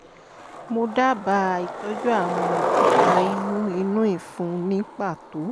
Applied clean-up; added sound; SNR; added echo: none; Skateboard; 1 dB; none.